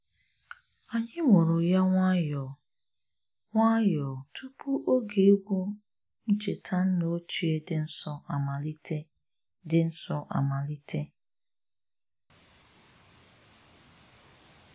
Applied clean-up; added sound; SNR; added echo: none; none; none; none.